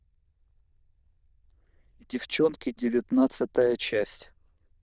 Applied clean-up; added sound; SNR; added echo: neural diffusion model UNIVERSE++.